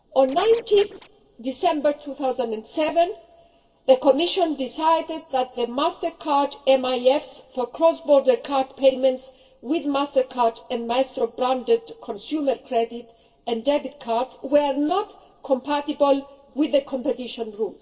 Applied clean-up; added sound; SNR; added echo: neural separator model SepFormer DNS4.